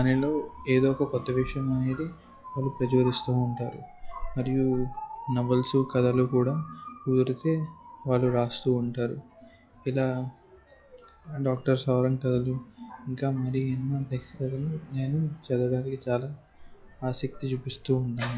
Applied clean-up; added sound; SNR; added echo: classical method log-MMSE.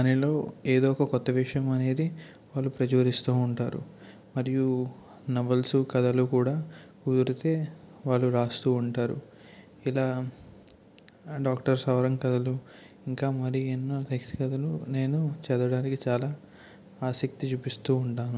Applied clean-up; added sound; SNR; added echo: none; none; none; none.